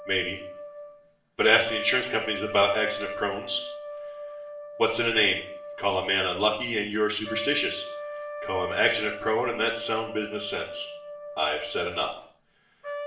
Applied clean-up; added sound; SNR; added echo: none; Trumpet; 10 dB; reverberation time 0.5 s.